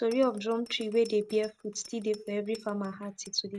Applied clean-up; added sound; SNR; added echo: neural mask model RNNoise.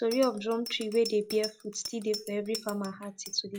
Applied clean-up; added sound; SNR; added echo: classical method log-MMSE.